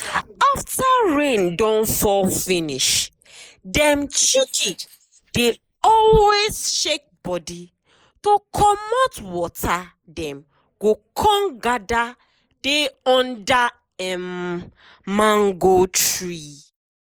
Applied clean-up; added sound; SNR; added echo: neural mask model Resemble Enhance denoiser.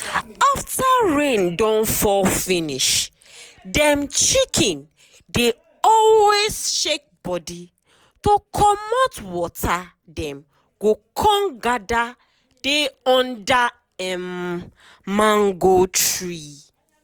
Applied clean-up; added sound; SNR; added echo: none; none; none; none.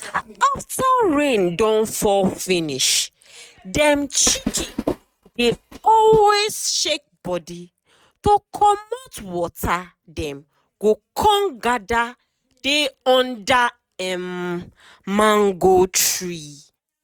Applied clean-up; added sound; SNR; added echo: neural mask model RNNoise.